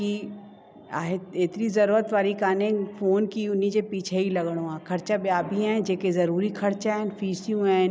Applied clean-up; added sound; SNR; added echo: none; none; none; none.